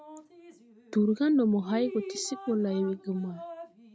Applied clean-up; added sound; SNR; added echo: none; Drip; 15 dB; none.